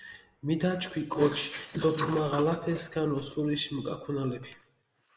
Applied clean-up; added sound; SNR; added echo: neural mask model Resemble Enhance denoiser.